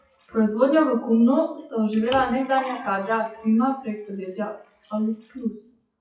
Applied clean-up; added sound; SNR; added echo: classical method WPE with log-MMSE.